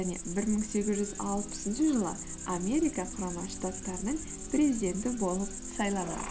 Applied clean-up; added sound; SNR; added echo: none; Cricket; 8 dB; none.